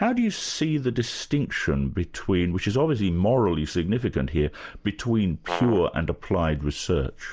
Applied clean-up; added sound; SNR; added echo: none; Brass instrument; 10 dB; none.